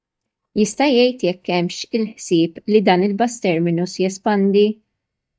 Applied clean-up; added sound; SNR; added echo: neural mask model DeepFilterNet 3.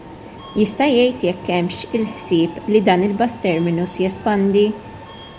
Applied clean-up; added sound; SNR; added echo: none; Subway, metro, underground; 16 dB; none.